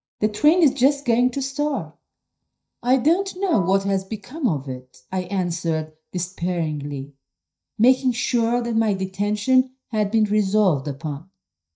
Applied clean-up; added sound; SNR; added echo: neural mask model DeepFilterNet 3.